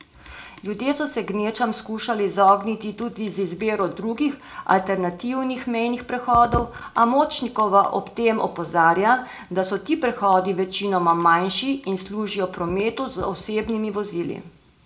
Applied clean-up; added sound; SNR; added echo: none; none; none; reverberation time 0.3 s.